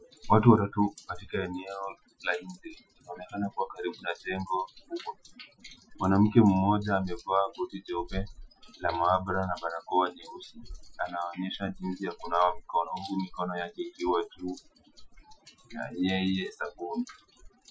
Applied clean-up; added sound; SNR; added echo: classical method Wiener filter.